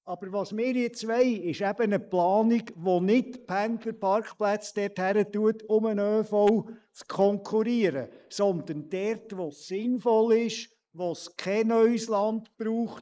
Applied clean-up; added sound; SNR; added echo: neural mask model Resemble Enhance denoiser.